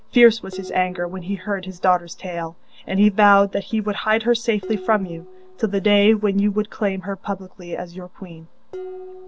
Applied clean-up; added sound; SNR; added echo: none; Dishes, pots, and pans; 19 dB; none.